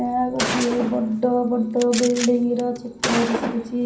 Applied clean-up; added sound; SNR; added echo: none; Gunshot, gunfire; 8 dB; reverberation time 0.6 s.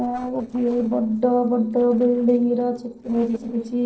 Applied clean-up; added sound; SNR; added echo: neural separator model SepFormer DNS4.